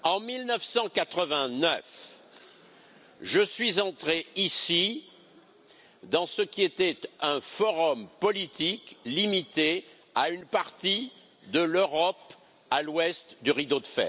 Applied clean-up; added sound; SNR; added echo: none; none; none; none.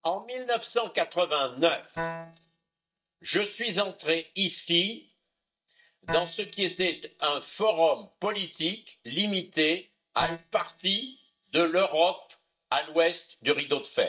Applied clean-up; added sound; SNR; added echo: neural mask model DeepFilterNet 3.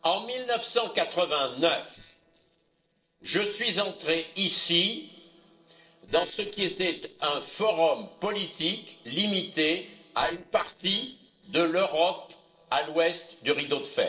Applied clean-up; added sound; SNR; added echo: neural separator model SepFormer DNS4.